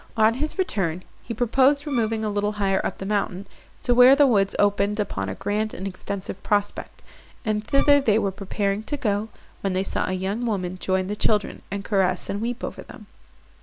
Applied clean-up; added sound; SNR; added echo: none; Bowed string instrument; 17 dB; none.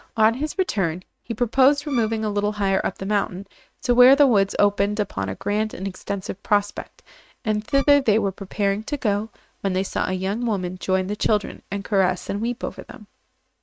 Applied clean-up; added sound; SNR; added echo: neural mask model RNNoise.